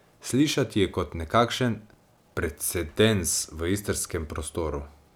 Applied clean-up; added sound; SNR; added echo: none; none; none; none.